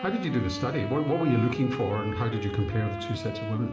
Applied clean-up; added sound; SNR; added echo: none; Wind instrument, woodwind instrument; 9 dB; reverberation time 1.6 s.